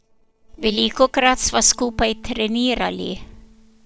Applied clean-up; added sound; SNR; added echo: neural separator model SepFormer DNS4.